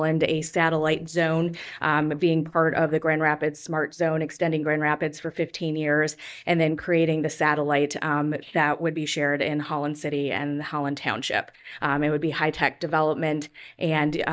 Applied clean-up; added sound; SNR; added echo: neural mask model DeepFilterNet 3.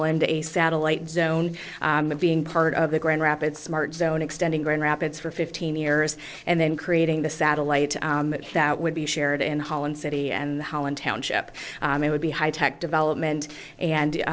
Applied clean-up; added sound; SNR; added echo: neural separator model SepFormer DNS4.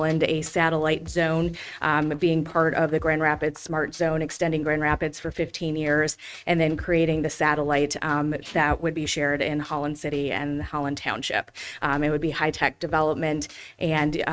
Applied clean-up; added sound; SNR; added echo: neural mask model RNNoise.